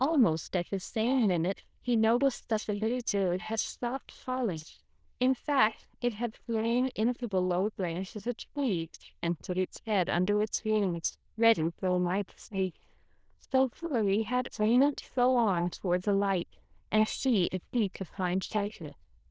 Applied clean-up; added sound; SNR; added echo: neural diffusion model UNIVERSE++.